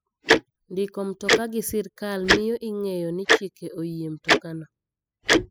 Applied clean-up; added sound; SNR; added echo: classical method spectral subtraction.